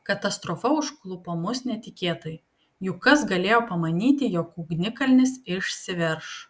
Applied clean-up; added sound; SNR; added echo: none; none; none; none.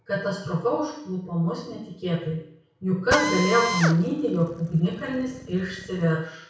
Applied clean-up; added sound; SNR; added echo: none; Drill; 6 dB; reverberation time 0.6 s.